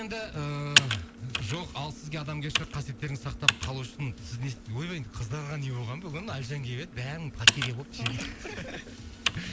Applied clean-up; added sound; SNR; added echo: none; Computer keyboard; -2 dB; none.